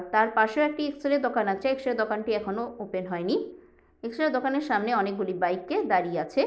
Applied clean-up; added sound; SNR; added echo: none; none; none; none.